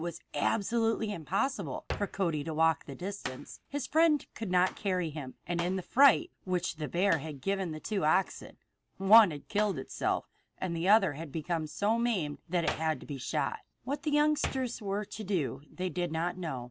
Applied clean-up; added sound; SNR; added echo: none; Hands; 17 dB; none.